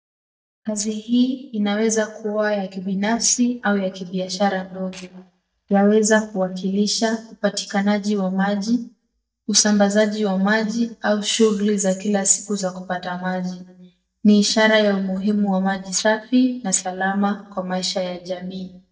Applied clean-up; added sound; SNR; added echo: neural mask model DeepFilterNet 3.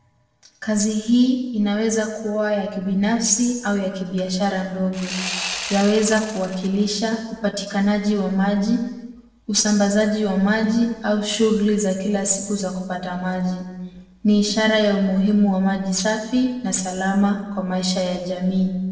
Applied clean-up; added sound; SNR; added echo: neural separator model SepFormer DNS4.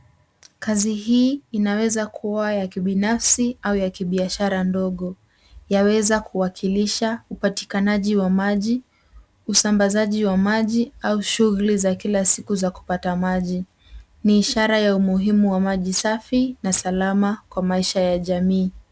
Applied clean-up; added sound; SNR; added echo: none; none; none; none.